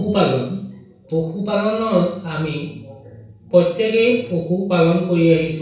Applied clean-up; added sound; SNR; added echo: none; none; none; reverberation time 0.7 s.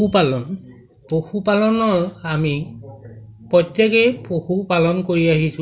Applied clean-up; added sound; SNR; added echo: none; none; none; none.